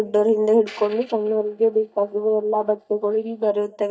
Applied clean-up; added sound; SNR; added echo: neural mask model DeepFilterNet 3.